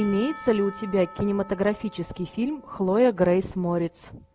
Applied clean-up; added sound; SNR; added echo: none; Church bell / Percussion; 19 dB; none.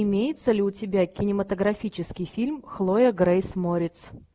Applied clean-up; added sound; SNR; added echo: none; none; none; none.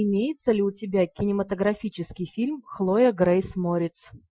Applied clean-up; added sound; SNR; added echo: classical method Wiener filter.